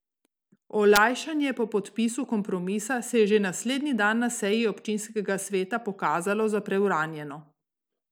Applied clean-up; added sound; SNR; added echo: none; none; none; none.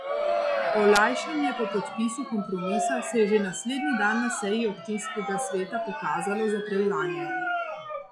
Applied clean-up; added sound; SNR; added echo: classical method log-MMSE.